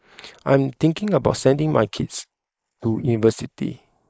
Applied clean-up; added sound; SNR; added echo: neural mask model Resemble Enhance denoiser.